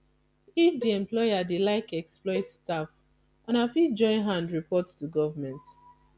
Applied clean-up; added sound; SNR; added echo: none; Cowbell; 16 dB; none.